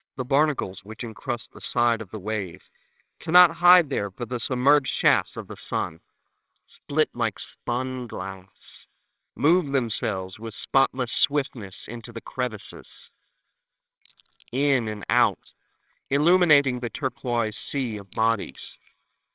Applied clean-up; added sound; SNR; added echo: neural separator model SepFormer WHAMR!.